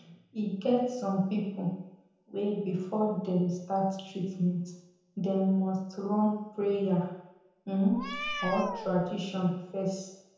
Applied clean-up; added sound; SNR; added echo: none; Meow; 7 dB; reverberation time 0.9 s.